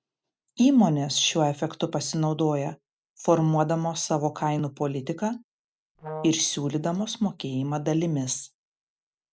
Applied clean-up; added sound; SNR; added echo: none; Brass instrument; 11 dB; none.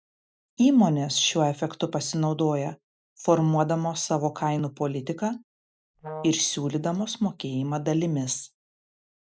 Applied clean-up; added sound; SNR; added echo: neural mask model DeepFilterNet 3.